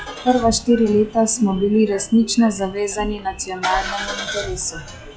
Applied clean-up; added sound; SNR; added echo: classical method log-MMSE.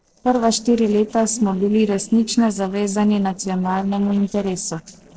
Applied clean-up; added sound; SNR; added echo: neural separator model SepFormer DNS4.